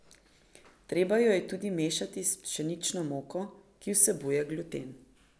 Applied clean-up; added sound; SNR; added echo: none; none; none; none.